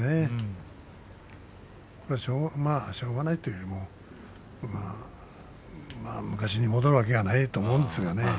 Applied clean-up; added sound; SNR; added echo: none; none; none; none.